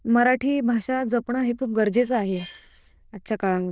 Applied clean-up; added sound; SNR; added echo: neural diffusion model UNIVERSE++.